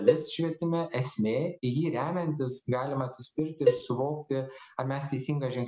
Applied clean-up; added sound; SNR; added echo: none; Cowbell; 1 dB; none.